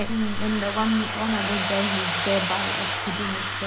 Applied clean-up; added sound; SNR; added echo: none; Domestic sounds, home sounds; -1 dB; none.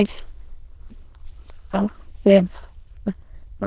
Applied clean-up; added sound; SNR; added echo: neural diffusion model UNIVERSE++.